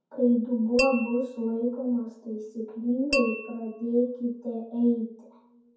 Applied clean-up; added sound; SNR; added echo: none; Tap / Glass; 9 dB; reverberation time 0.6 s.